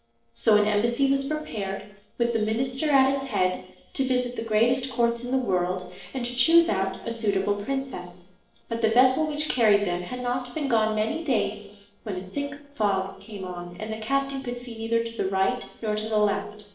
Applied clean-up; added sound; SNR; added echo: neural separator model SepFormer DNS4.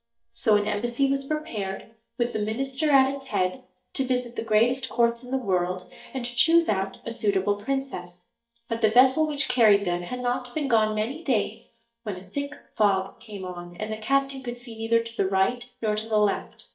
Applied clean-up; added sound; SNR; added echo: neural mask model DeepFilterNet 3.